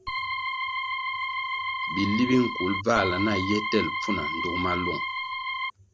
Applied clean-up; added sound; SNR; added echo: none; Organ; 2 dB; none.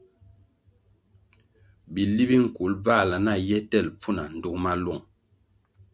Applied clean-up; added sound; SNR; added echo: none; none; none; none.